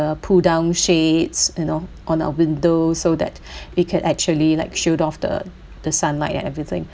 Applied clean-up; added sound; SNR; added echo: none; none; none; none.